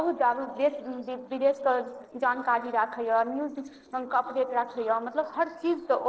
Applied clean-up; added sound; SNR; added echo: neural separator model SepFormer DNS4.